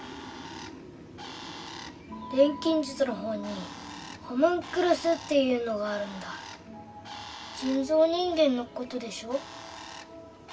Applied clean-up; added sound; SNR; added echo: none; Bird; 17 dB; reverberation time 0.2 s.